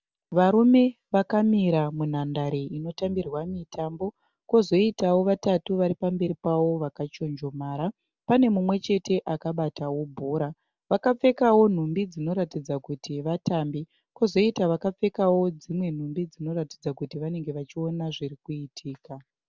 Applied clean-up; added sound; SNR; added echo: none; none; none; none.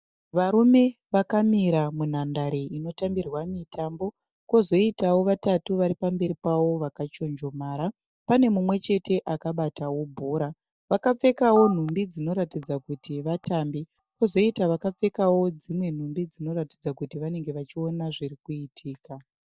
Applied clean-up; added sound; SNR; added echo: neural mask model DeepFilterNet 3.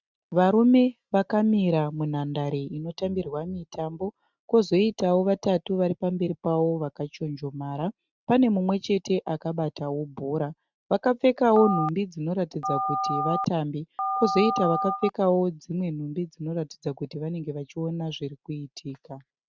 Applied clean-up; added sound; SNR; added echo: neural mask model RNNoise.